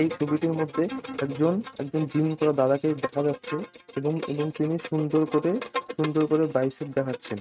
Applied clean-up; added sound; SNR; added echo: neural mask model RNNoise.